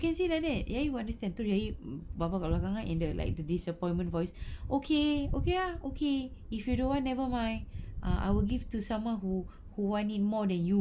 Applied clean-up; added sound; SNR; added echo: none; none; none; none.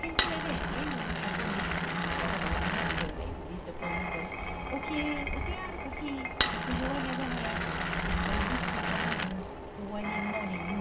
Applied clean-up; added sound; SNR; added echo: none; Glass; -5 dB; reverberation time 0.2 s.